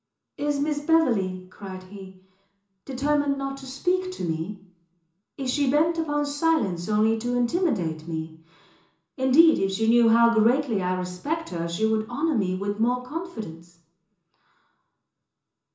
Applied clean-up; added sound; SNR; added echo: none; none; none; reverberation time 0.7 s.